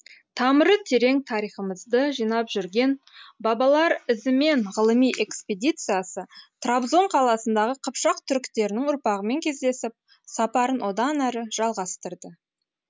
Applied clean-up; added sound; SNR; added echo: none; none; none; none.